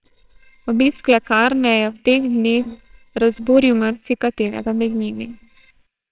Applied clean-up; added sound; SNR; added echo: neural separator model SepFormer WHAMR!.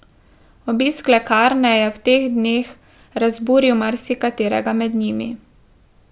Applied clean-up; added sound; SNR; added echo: none; none; none; none.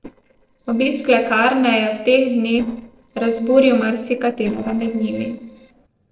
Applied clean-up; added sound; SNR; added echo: neural separator model SepFormer DNS4.